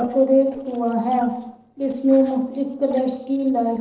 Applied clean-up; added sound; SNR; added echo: neural separator model SepFormer DNS4.